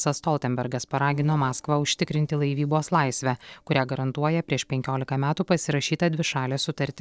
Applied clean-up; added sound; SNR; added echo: neural separator model SepFormer DNS4.